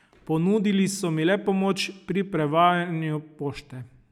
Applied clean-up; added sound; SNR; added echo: none; none; none; none.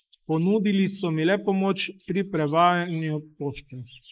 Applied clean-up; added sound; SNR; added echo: neural mask model Resemble Enhance denoiser.